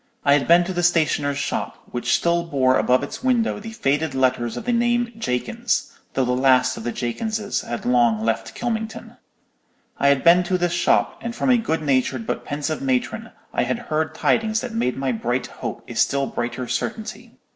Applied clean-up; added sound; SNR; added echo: none; none; none; none.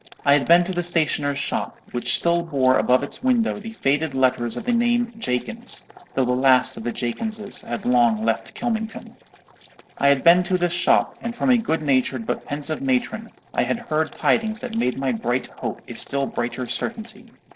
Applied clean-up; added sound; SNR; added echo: neural separator model SepFormer DNS4.